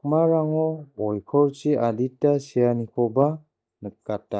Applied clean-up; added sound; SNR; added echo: neural mask model DeepFilterNet 3.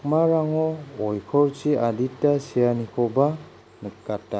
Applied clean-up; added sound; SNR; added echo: none; none; none; none.